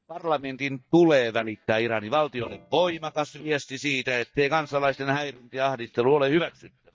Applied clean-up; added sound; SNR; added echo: neural mask model DeepFilterNet 3.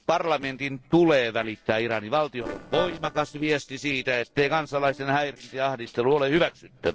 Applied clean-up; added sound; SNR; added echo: neural separator model SepFormer DNS4.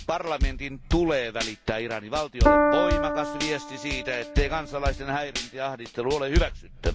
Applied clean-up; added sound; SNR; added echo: none; Drum / Drum kit + Piano; -2 dB; none.